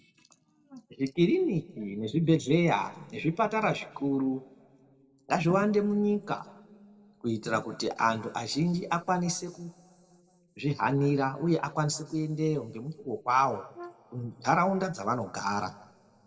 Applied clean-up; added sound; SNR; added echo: none; Brass instrument; 20 dB; reverberation time 1.2 s.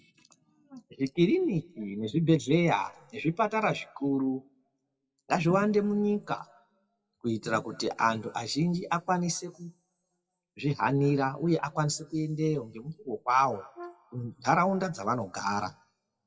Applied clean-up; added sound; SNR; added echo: classical method WPE with log-MMSE.